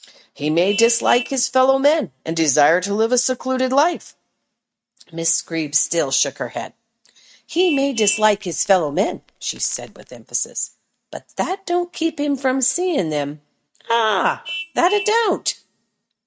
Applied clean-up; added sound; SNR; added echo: neural mask model RNNoise.